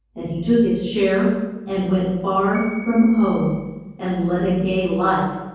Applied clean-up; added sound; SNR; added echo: none; Bell; 19 dB; reverberation time 1.3 s.